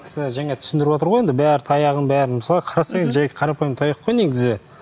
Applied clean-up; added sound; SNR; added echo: none; none; none; none.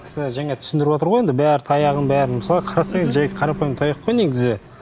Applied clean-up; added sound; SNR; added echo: none; Engine; 15 dB; none.